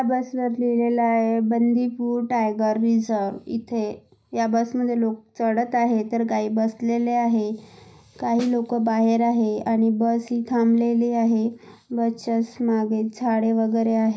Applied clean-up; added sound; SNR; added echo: none; Snare drum; 14 dB; reverberation time 0.5 s.